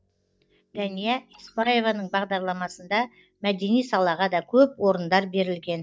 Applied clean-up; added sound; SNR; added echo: neural mask model DeepFilterNet 3.